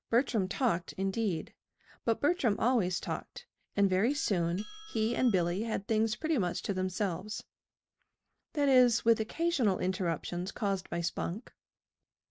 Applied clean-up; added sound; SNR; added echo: none; Doorbell; 18 dB; none.